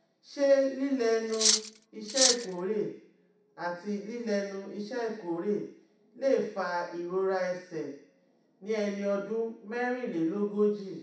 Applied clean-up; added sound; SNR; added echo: none; Cutlery, silverware; -3 dB; reverberation time 0.7 s.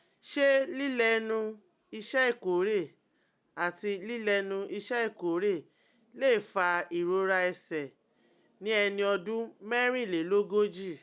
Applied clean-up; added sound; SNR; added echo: none; none; none; none.